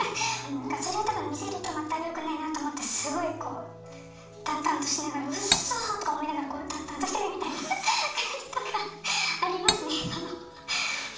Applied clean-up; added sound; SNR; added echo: none; Cutlery, silverware; -2 dB; reverberation time 0.5 s.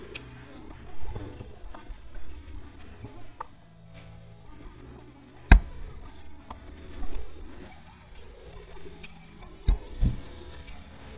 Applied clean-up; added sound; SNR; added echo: neural mask model DeepFilterNet 3.